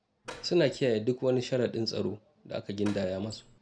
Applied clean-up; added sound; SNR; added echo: none; Door; 17 dB; none.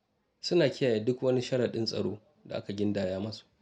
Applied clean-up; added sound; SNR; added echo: none; none; none; none.